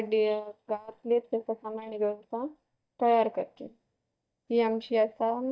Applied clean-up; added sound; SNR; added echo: neural mask model DeepFilterNet 3.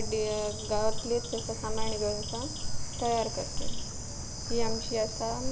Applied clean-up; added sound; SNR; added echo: none; Bird / Insect; -1 dB; none.